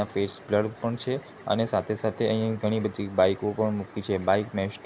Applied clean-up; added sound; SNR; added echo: none; none; none; none.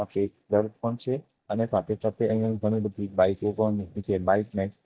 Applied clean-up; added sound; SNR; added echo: neural mask model DeepFilterNet 3.